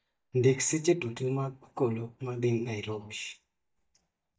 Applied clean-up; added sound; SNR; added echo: neural mask model DeepFilterNet 3.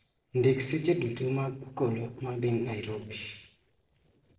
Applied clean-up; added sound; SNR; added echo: neural separator model SepFormer DNS4.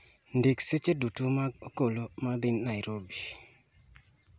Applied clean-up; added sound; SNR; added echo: none; none; none; none.